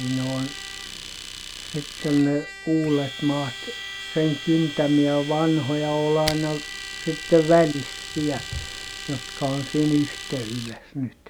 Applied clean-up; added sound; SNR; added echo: none; Domestic sounds, home sounds + Trumpet; 11 dB; none.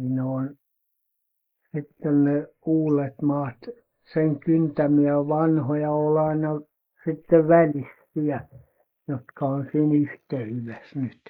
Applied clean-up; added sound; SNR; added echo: neural mask model Resemble Enhance denoiser.